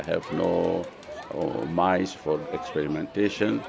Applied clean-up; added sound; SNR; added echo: none; Crowd; 12 dB; none.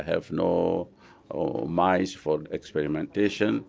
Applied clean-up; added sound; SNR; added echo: none; none; none; none.